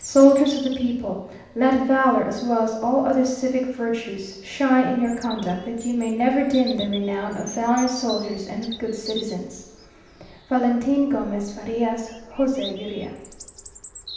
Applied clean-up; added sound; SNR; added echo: none; Bird vocalization, bird call, bird song; 19 dB; reverberation time 0.9 s.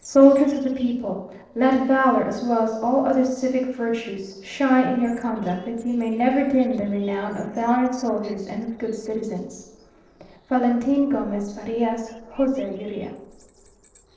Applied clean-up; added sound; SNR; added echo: neural separator model SepFormer DNS4.